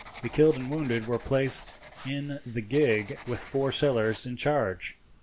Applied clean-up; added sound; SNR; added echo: none; Writing; 19 dB; none.